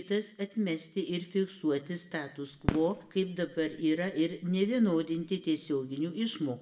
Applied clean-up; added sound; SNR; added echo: none; Fireworks; 10 dB; reverberation time 0.8 s.